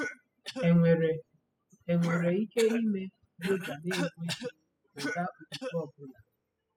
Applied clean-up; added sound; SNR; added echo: classical method spectral subtraction.